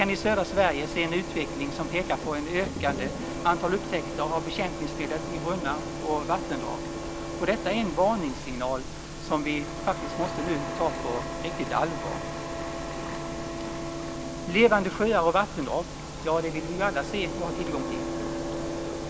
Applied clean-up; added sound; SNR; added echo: none; Printer; 6 dB; none.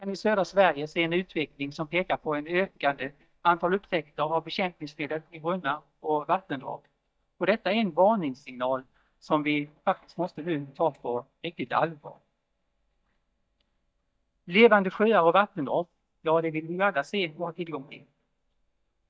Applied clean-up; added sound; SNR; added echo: neural mask model DeepFilterNet 3.